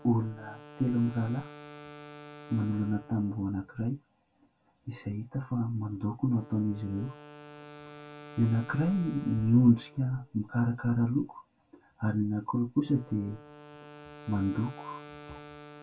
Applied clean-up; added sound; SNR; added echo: none; Wind instrument, woodwind instrument; 20 dB; reverberation time 0.1 s.